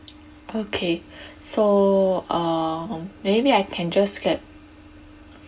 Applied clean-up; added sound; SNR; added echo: none; none; none; reverberation time 0.1 s.